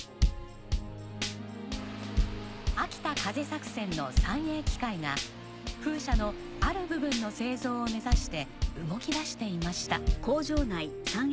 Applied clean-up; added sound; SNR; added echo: none; Tambourine / Drum / Drum kit; 0 dB; none.